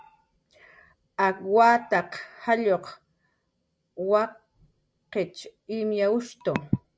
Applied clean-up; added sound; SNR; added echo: none; none; none; none.